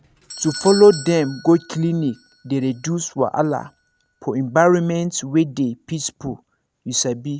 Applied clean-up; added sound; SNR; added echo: none; Doorbell; 19 dB; none.